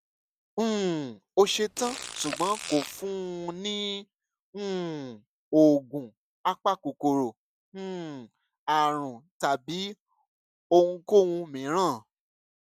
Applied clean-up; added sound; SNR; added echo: none; Fart; 12 dB; none.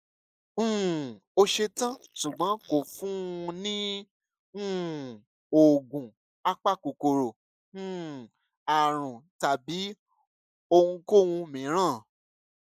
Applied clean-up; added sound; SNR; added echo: neural mask model Resemble Enhance denoiser.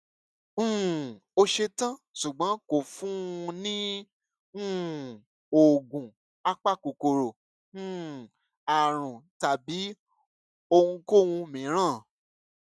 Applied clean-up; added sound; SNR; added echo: none; none; none; none.